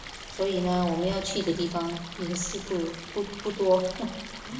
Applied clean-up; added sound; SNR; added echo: none; Stream; 13 dB; reverberation time 1.2 s.